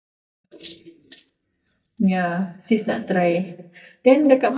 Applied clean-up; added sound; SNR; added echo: neural mask model DeepFilterNet 3.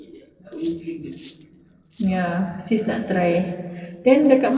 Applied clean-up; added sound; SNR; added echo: neural separator model SepFormer DNS4.